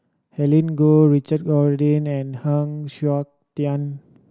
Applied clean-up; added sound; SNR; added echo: none; none; none; none.